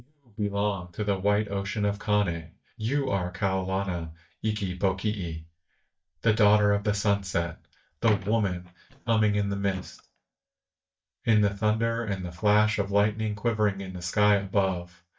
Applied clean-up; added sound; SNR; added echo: neural mask model DeepFilterNet 3.